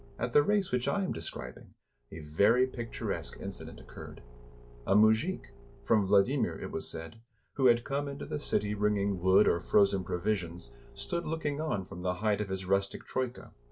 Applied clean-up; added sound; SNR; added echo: none; Engine / Car; 20 dB; none.